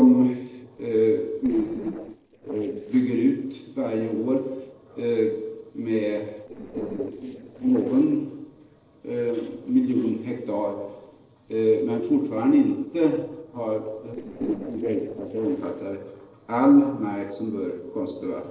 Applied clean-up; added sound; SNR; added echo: neural separator model SepFormer DNS4.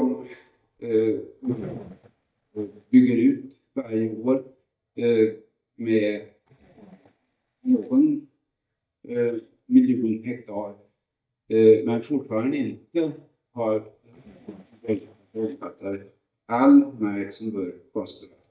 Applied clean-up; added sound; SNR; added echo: neural mask model DeepFilterNet 3.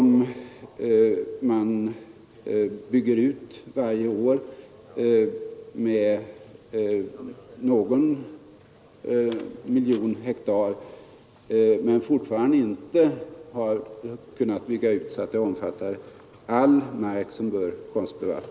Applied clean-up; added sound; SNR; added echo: none; none; none; none.